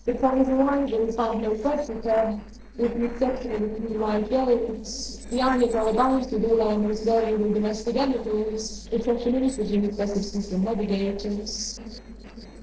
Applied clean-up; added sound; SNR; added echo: neural separator model SepFormer DNS4.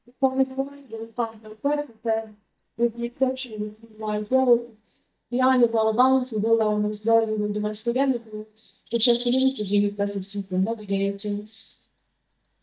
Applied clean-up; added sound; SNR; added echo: neural mask model DeepFilterNet 3.